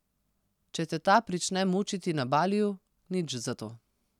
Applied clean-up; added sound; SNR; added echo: none; none; none; none.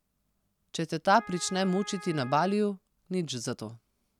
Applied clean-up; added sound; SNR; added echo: none; Wind instrument, woodwind instrument; 18 dB; none.